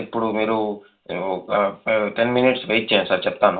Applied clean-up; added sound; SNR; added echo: none; none; none; reverberation time 0.3 s.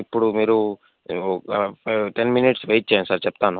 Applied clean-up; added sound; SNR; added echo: none; none; none; none.